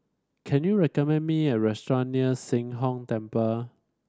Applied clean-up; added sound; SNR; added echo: none; none; none; none.